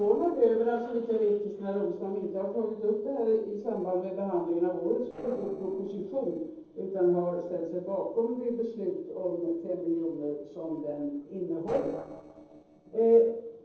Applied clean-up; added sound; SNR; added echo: neural separator model SepFormer DNS4.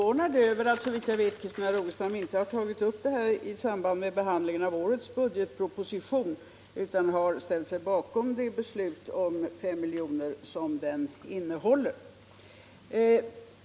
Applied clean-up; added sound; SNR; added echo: none; none; none; none.